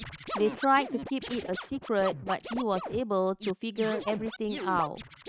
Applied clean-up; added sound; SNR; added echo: neural mask model RNNoise.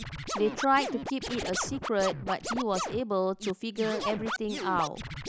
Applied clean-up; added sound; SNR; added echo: none; Scratching (performance technique); 6 dB; none.